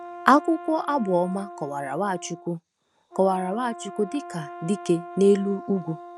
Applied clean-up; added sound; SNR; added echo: none; Brass instrument; 15 dB; none.